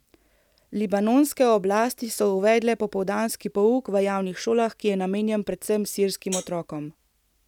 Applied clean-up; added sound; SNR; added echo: none; Hi-hat; 10 dB; none.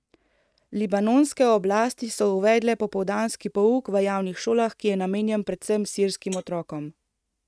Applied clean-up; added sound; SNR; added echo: neural mask model RNNoise.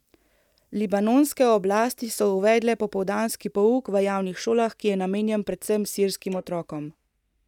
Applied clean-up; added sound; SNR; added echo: neural mask model DeepFilterNet 3.